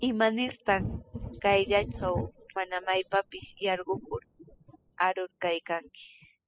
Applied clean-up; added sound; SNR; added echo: classical method spectral subtraction.